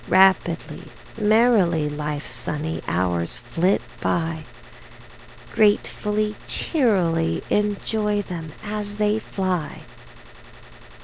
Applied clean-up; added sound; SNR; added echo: none; Gunshot, gunfire; 18 dB; none.